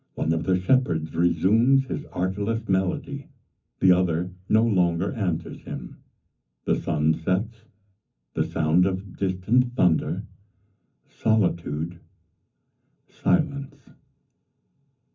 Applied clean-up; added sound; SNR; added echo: none; none; none; reverberation time 0.3 s.